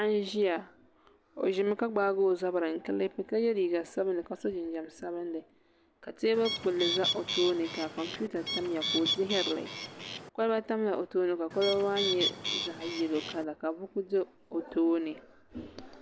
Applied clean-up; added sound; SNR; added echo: none; Bird; 4 dB; none.